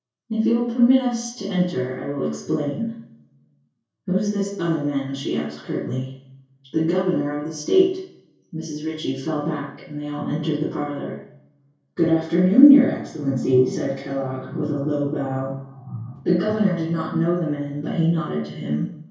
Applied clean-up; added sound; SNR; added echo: none; none; none; reverberation time 0.6 s.